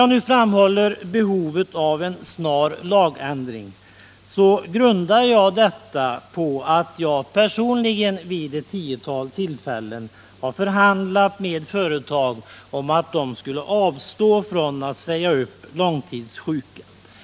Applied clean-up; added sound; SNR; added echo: none; none; none; none.